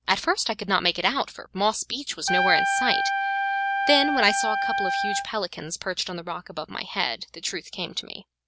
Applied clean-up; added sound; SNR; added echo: none; Trumpet; -2 dB; none.